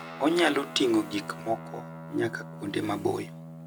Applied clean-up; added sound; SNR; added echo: none; Guitar; 12 dB; none.